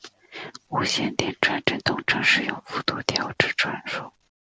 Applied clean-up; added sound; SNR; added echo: none; none; none; none.